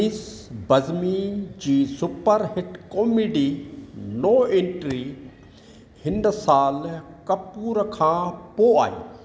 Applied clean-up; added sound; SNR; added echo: none; none; none; none.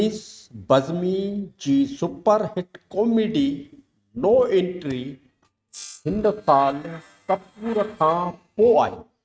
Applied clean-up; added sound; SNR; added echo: neural mask model RNNoise.